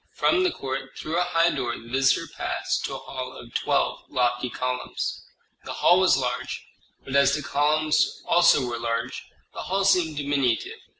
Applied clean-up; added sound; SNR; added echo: none; none; none; none.